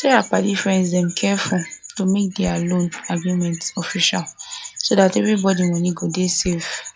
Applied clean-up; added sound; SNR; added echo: classical method log-MMSE.